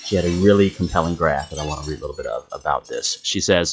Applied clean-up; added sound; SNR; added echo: classical method log-MMSE.